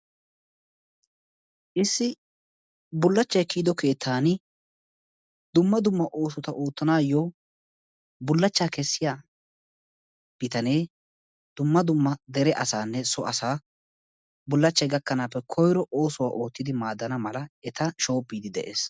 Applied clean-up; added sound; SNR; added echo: none; none; none; none.